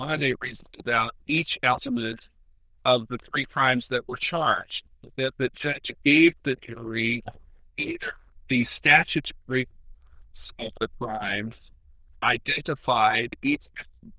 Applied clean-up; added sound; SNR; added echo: neural diffusion model UNIVERSE++.